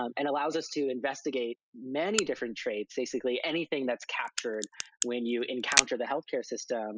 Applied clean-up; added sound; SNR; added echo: classical method spectral subtraction.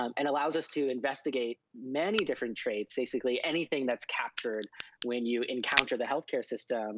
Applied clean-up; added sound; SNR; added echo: none; Crack; 2 dB; none.